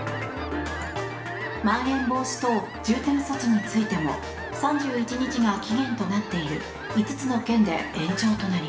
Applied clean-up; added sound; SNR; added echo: none; Fowl; 14 dB; reverberation time 0.7 s.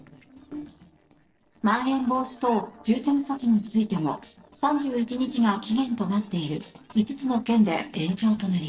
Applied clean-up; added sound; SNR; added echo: neural separator model SepFormer DNS4.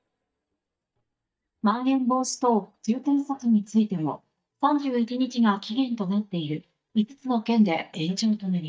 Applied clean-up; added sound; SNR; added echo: neural mask model DeepFilterNet 3.